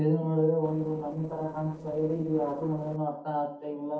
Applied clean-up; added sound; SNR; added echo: neural separator model SepFormer DNS4.